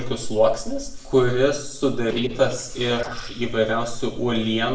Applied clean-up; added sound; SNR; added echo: neural separator model SepFormer DNS4.